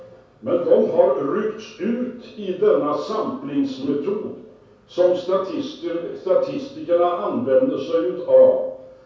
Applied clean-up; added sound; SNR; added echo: none; none; none; reverberation time 0.6 s.